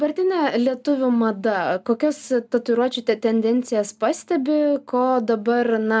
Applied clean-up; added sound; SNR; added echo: none; none; none; none.